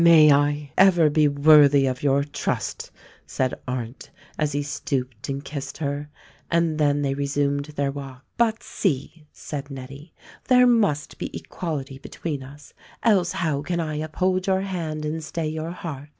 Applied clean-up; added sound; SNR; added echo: none; none; none; none.